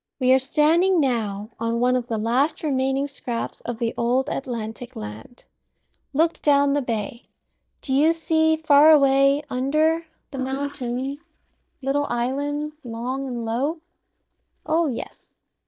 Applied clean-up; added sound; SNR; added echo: neural mask model DeepFilterNet 3.